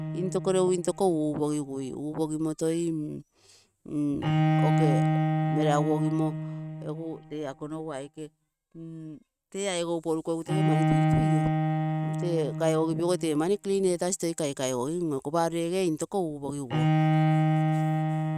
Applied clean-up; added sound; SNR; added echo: neural mask model RNNoise.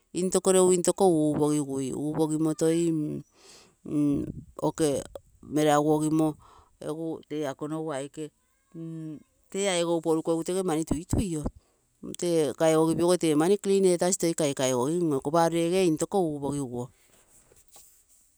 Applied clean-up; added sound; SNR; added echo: none; none; none; none.